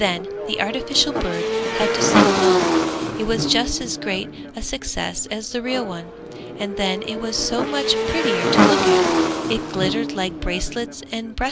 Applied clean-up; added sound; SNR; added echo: none; Motorcycle / Engine; -3 dB; none.